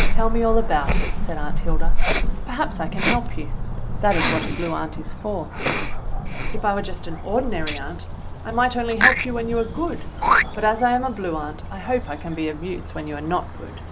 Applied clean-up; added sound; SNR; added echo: none; Cricket / Motor vehicle (road) + Respiratory sounds; -5 dB; none.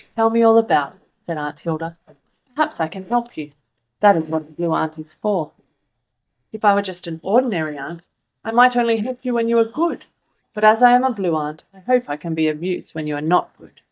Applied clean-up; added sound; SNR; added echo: neural mask model DeepFilterNet 3.